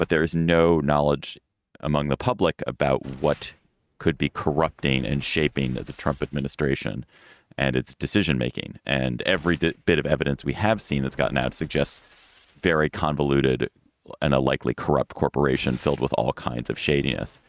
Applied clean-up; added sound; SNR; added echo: neural mask model RNNoise.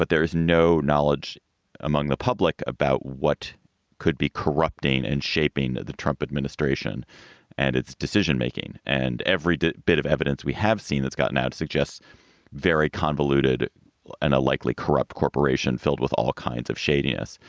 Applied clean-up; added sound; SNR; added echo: none; none; none; none.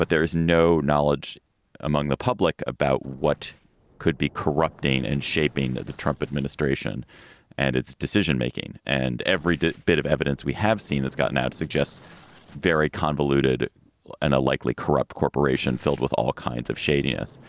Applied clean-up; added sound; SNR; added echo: neural separator model SepFormer DNS4.